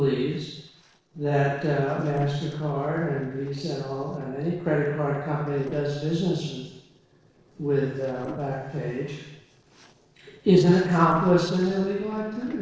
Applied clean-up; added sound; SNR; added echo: neural separator model SepFormer DNS4.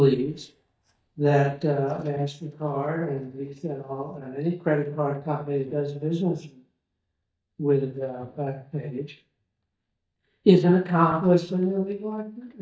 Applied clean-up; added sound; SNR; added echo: neural mask model DeepFilterNet 3.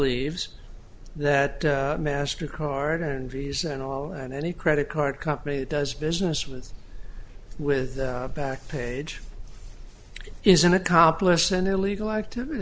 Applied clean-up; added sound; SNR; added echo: none; none; none; none.